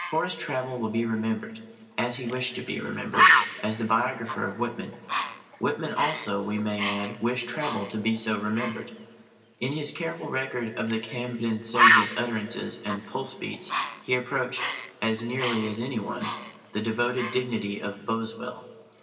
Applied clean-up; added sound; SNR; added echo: none; Bird; 1 dB; reverberation time 1.6 s.